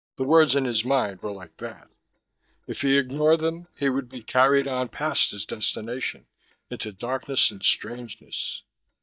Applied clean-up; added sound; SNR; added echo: neural mask model DeepFilterNet 3.